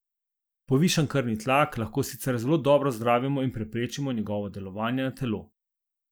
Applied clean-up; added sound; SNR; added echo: none; none; none; none.